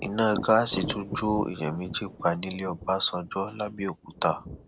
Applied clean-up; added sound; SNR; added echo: none; Thunder; 12 dB; none.